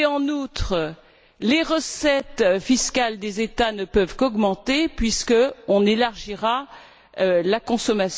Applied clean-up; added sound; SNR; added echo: none; none; none; none.